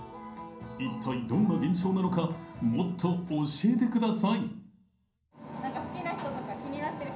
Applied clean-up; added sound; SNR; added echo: none; none; none; reverberation time 0.6 s.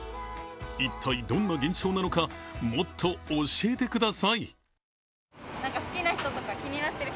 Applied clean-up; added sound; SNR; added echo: none; none; none; none.